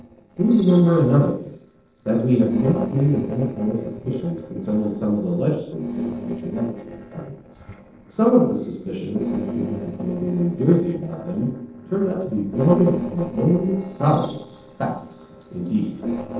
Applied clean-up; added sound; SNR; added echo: neural separator model SepFormer DNS4.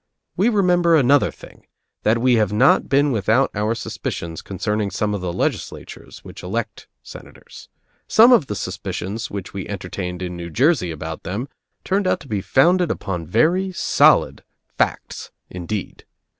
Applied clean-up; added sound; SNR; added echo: none; none; none; none.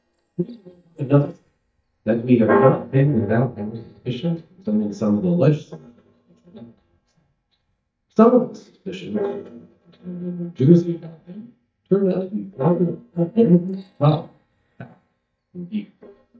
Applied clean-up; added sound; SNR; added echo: neural mask model DeepFilterNet 3.